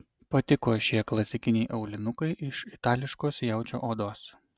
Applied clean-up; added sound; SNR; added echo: none; none; none; none.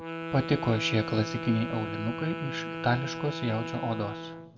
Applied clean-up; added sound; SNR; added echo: none; Wind instrument, woodwind instrument; 6 dB; reverberation time 1.3 s.